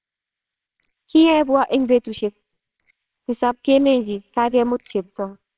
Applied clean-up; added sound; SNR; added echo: neural separator model SepFormer WHAMR!.